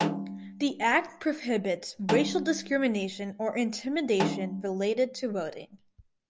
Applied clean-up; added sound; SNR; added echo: none; Snare drum; 8 dB; none.